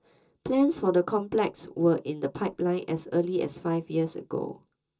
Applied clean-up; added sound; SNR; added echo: none; none; none; reverberation time 0.2 s.